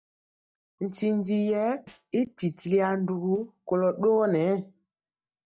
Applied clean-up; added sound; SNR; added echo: neural mask model DeepFilterNet 3.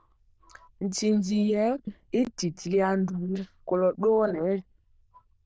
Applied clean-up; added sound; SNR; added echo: neural diffusion model UNIVERSE++.